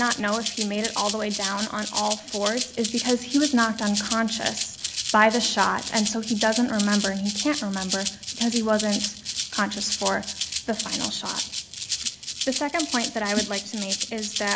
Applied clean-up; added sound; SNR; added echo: none; Rattle (instrument); 5 dB; none.